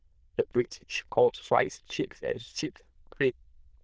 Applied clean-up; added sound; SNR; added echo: neural diffusion model UNIVERSE++.